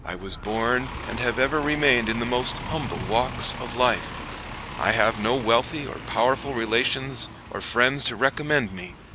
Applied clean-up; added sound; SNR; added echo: none; Bus; 11 dB; none.